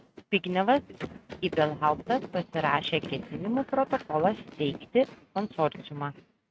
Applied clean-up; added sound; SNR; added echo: neural mask model RNNoise.